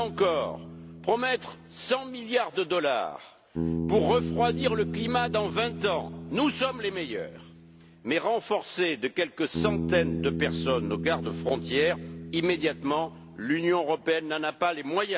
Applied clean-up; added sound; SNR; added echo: none; Bass guitar; 7 dB; none.